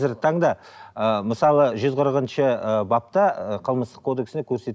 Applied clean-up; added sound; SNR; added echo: none; none; none; none.